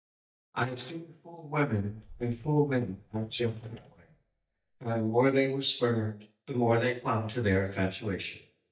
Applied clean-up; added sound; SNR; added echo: neural mask model DeepFilterNet 3.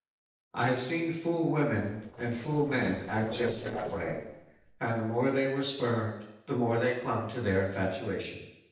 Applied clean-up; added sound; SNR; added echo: neural separator model SepFormer DNS4.